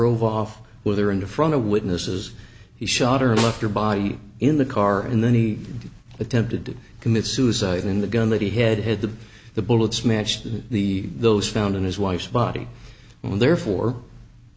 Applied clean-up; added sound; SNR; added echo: none; Snare drum; 13 dB; none.